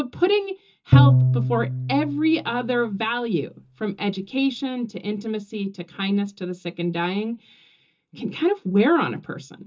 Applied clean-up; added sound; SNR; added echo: none; Bowed string instrument; -2 dB; reverberation time 0.2 s.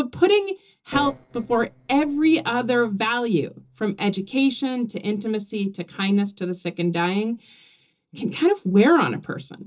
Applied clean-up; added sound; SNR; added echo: neural separator model SepFormer DNS4.